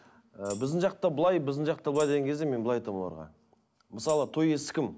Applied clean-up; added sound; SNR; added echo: none; Tambourine; 20 dB; none.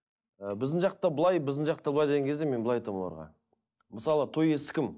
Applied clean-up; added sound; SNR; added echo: neural mask model DeepFilterNet 3.